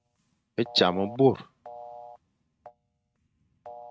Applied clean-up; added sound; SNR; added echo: neural mask model RNNoise.